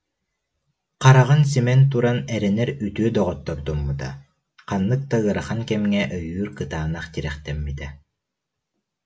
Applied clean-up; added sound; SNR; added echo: none; none; none; none.